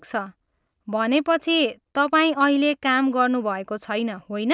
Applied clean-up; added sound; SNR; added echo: none; none; none; none.